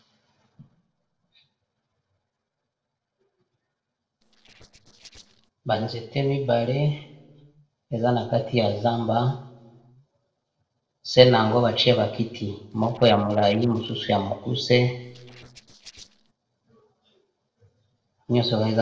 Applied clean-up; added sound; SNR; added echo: neural separator model SepFormer DNS4.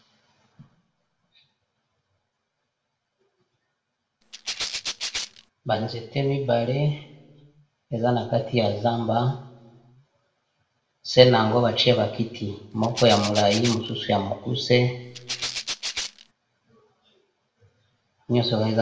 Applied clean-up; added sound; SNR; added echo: none; Rattle (instrument); 6 dB; reverberation time 0.8 s.